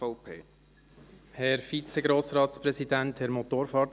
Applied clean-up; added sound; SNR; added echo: none; none; none; none.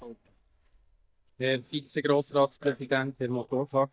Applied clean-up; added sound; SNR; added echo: neural mask model DeepFilterNet 3.